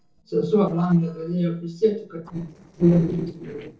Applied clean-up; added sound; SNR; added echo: neural separator model SepFormer DNS4.